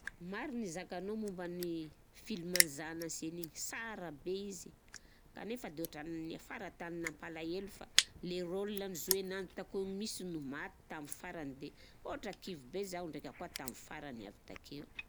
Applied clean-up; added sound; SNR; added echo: none; Crushing; 1 dB; none.